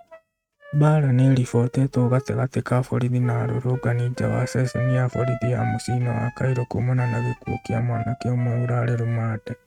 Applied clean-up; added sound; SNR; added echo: neural mask model RNNoise.